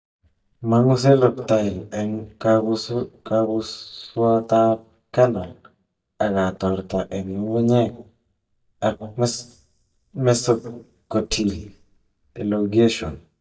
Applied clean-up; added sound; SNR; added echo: neural mask model DeepFilterNet 3.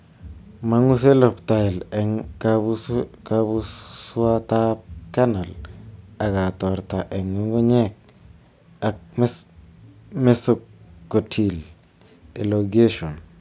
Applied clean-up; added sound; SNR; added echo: none; none; none; none.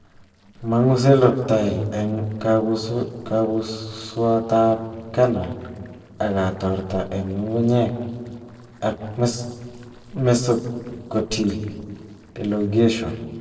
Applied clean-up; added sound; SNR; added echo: neural separator model SepFormer DNS4.